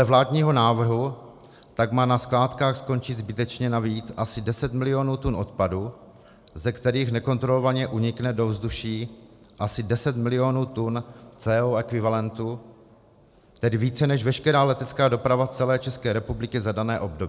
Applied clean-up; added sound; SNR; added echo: none; none; none; none.